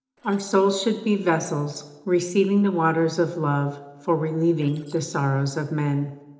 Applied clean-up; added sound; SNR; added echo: neural separator model SepFormer DNS4.